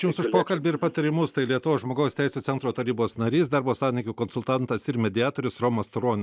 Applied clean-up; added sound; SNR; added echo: none; none; none; none.